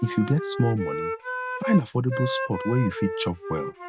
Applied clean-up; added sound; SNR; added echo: none; Wind instrument, woodwind instrument; 6 dB; none.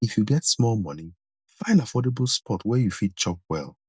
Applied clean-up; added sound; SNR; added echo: none; none; none; none.